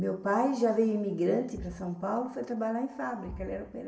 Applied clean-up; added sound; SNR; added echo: none; Thump, thud; 19 dB; reverberation time 0.9 s.